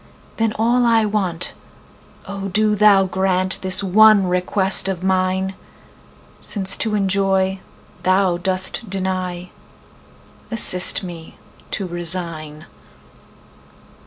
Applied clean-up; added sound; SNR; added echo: none; none; none; none.